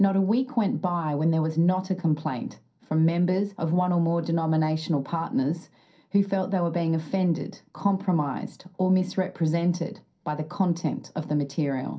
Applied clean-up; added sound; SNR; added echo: none; none; none; reverberation time 0.3 s.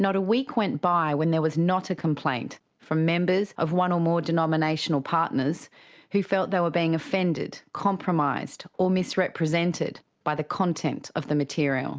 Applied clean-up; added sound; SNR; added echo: none; none; none; none.